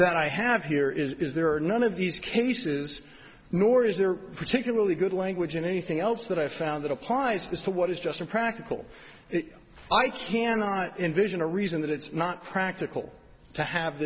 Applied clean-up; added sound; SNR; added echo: none; none; none; none.